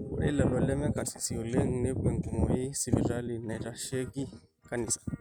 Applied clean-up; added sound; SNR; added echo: neural mask model RNNoise.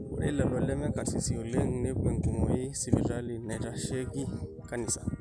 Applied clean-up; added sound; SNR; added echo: none; Guitar; 18 dB; none.